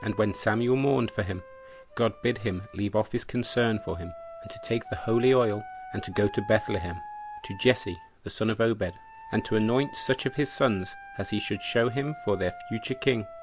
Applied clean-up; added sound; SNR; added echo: none; Wind instrument, woodwind instrument; 16 dB; none.